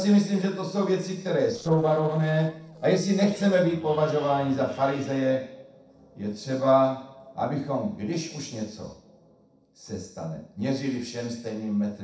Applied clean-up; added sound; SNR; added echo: neural separator model SepFormer DNS4.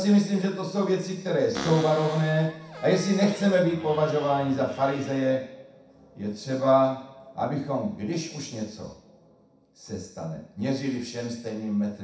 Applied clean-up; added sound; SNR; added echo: none; Cupboard open or close; 14 dB; reverberation time 0.7 s.